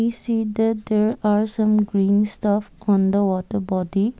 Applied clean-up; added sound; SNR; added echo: none; none; none; none.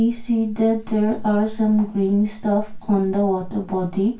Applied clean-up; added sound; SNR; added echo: none; none; none; reverberation time 0.2 s.